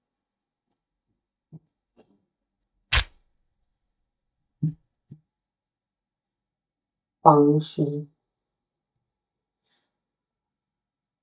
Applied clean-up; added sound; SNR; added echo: neural mask model DeepFilterNet 3.